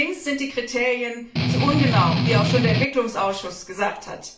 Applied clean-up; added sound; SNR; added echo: none; Strum; -5 dB; reverberation time 0.4 s.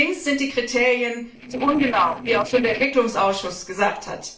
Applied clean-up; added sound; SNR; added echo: neural separator model SepFormer DNS4.